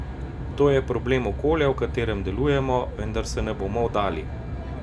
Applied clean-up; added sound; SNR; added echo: none; Aircraft; 6 dB; none.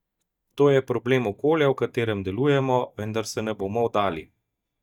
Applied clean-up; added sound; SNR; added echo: neural mask model DeepFilterNet 3.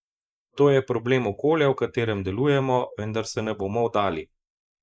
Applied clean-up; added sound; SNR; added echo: neural mask model Resemble Enhance denoiser.